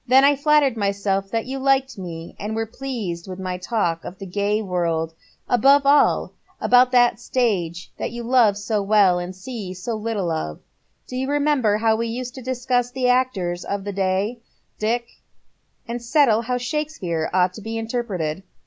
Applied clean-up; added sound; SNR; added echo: none; none; none; none.